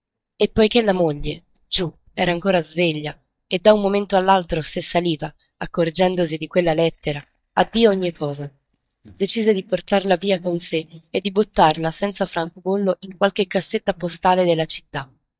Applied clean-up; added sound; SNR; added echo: neural mask model DeepFilterNet 3.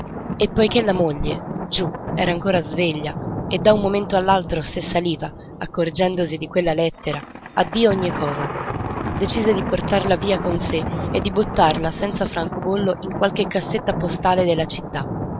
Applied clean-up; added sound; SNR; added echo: none; Thunder; 6 dB; none.